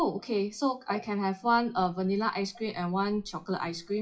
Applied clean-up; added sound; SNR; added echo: classical method WPE with log-MMSE.